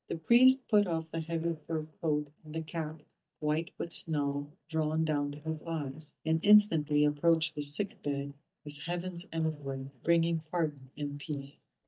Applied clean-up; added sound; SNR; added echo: neural mask model DeepFilterNet 3.